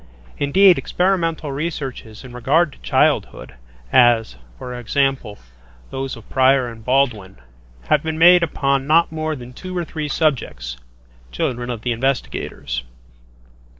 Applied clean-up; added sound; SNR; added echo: none; none; none; none.